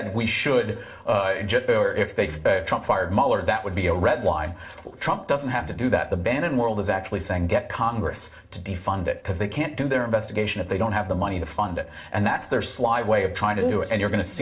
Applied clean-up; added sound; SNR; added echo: neural separator model SepFormer DNS4.